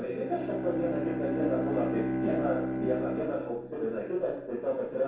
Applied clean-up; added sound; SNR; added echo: none; Bowed string instrument; 2 dB; reverberation time 0.7 s.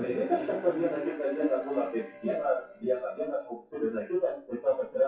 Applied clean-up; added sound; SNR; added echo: classical method WPE with log-MMSE.